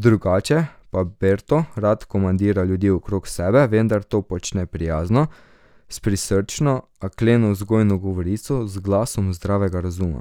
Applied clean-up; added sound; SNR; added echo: none; none; none; none.